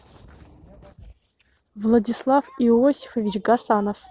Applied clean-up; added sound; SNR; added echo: none; none; none; none.